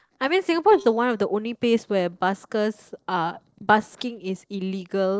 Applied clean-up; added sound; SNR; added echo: neural separator model SepFormer DNS4.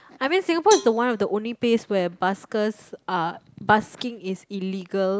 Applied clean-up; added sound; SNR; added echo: none; Cowbell; 13 dB; none.